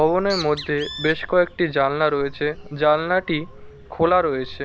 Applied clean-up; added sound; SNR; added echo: none; Bird; 16 dB; none.